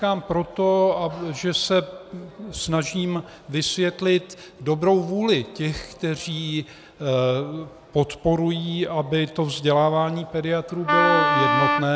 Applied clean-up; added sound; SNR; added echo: none; Wind instrument, woodwind instrument; -3 dB; none.